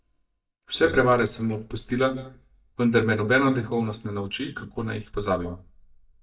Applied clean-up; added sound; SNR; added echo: neural mask model DeepFilterNet 3.